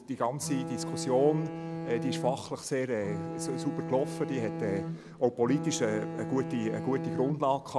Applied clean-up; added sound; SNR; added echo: none; Bowed string instrument; 6 dB; none.